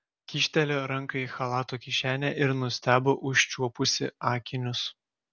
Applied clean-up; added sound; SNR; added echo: none; none; none; none.